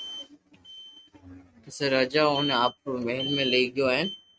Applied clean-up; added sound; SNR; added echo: neural mask model RNNoise.